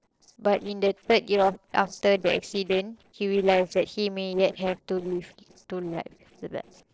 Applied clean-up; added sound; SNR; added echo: neural separator model SepFormer DNS4.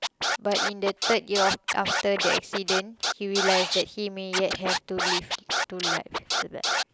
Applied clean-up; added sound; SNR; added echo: none; Scratching (performance technique); -1 dB; none.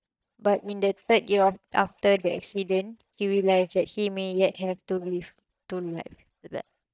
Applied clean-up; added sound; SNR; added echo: neural mask model DeepFilterNet 3.